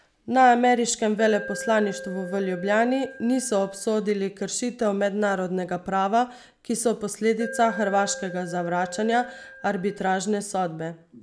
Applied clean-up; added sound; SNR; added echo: none; Alarm; 14 dB; none.